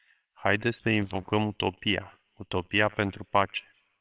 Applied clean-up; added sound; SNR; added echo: neural separator model SepFormer WHAMR!.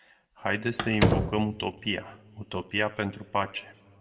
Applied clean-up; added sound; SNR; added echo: none; Slam; -2 dB; reverberation time 1.4 s.